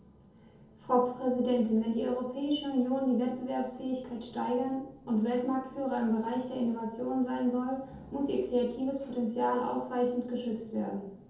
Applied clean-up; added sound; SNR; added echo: none; none; none; reverberation time 0.7 s.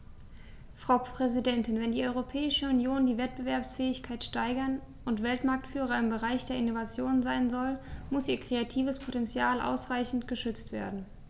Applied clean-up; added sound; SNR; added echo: none; none; none; none.